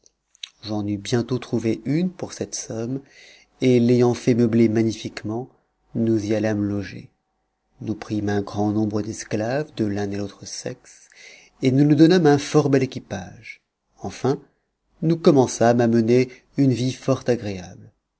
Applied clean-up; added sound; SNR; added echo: none; none; none; none.